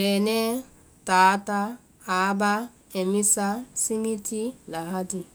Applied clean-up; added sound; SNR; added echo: none; none; none; none.